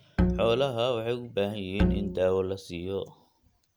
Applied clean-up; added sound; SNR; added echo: none; Bowed string instrument; 0 dB; none.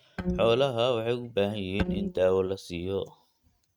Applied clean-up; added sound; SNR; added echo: neural mask model RNNoise.